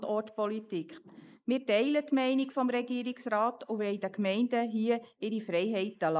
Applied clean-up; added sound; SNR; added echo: neural mask model Resemble Enhance denoiser.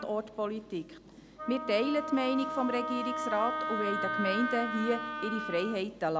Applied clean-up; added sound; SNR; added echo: none; Wind instrument, woodwind instrument; 4 dB; none.